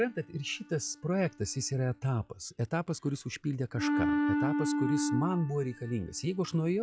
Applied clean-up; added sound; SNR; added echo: classical method log-MMSE.